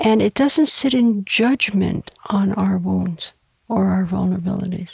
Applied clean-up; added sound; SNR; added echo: none; none; none; none.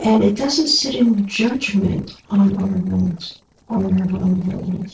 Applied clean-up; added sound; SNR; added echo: neural separator model SepFormer DNS4.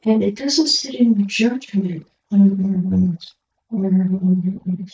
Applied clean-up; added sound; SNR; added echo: neural mask model DeepFilterNet 3.